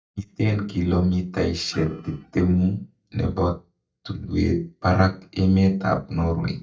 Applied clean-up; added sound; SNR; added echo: neural mask model DeepFilterNet 3.